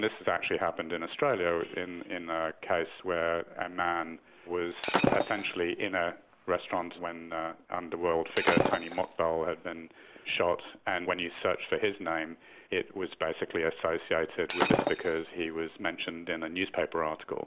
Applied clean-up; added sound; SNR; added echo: none; Shatter; 0 dB; none.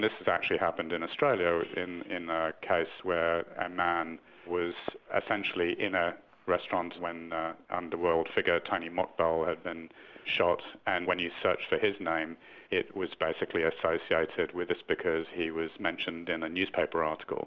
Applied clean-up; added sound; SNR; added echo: none; none; none; none.